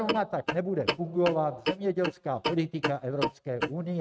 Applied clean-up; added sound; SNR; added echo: neural mask model RNNoise.